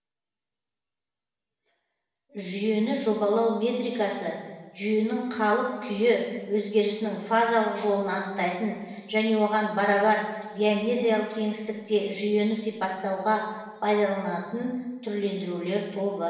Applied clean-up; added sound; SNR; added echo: none; none; none; reverberation time 1.0 s.